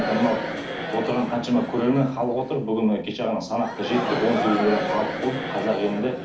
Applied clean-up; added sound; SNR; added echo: none; Crowd; 5 dB; reverberation time 0.4 s.